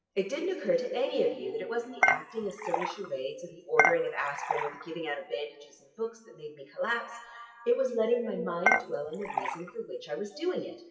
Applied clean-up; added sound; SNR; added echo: classical method WPE with log-MMSE.